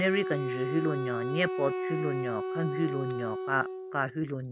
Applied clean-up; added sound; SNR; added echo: none; Wind instrument, woodwind instrument; 3 dB; none.